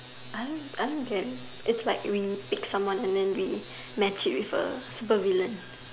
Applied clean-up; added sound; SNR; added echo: none; none; none; none.